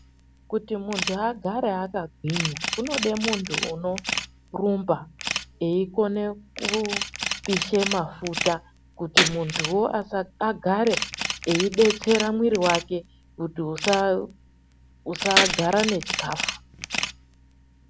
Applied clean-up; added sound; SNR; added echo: none; Gunshot, gunfire + Camera; 4 dB; none.